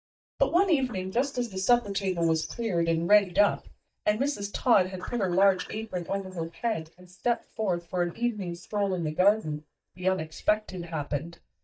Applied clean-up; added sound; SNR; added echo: neural mask model DeepFilterNet 3.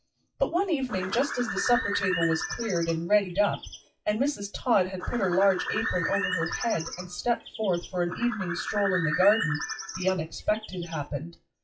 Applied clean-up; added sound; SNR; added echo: classical method WPE with log-MMSE.